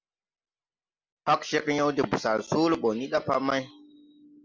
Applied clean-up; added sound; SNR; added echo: none; none; none; none.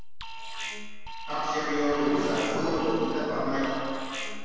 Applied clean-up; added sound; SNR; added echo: none; Alarm; 5 dB; reverberation time 2.1 s.